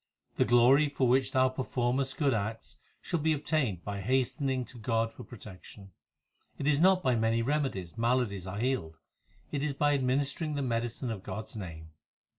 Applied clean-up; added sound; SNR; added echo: none; none; none; none.